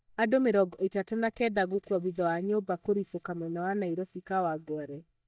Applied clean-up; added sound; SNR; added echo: neural mask model DeepFilterNet 3.